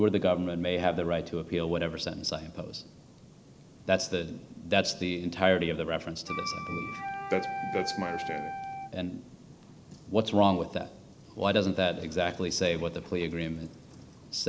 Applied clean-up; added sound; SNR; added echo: none; Wind instrument, woodwind instrument; 6 dB; none.